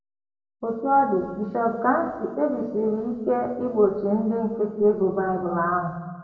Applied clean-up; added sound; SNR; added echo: none; none; none; reverberation time 1.0 s.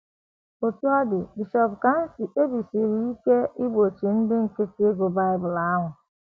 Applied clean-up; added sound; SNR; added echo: none; none; none; none.